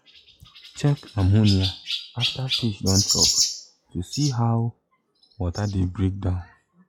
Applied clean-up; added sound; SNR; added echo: classical method log-MMSE.